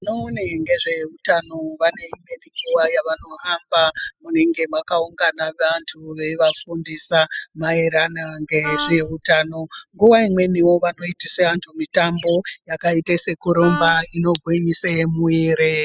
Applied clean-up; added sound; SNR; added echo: classical method spectral subtraction.